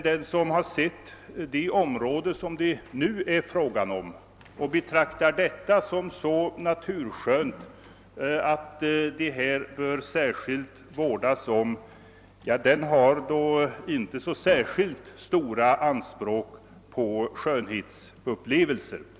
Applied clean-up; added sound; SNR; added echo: none; none; none; none.